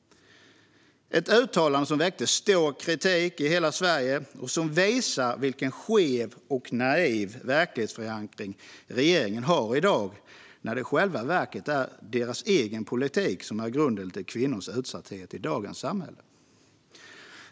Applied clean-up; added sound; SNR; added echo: none; none; none; none.